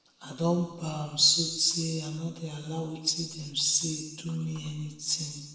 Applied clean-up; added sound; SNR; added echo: none; none; none; reverberation time 1.0 s.